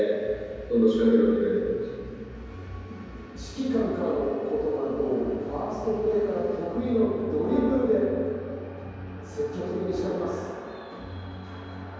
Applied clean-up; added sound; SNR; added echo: none; Brass instrument; 15 dB; reverberation time 2.2 s.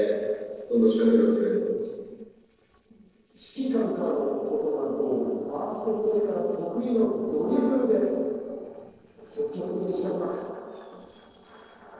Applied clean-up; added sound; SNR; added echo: neural separator model SepFormer DNS4.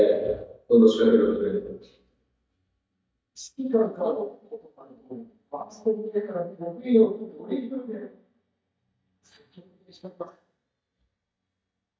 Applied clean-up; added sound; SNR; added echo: neural mask model DeepFilterNet 3.